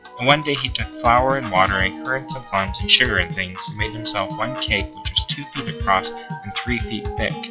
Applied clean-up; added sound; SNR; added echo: classical method log-MMSE.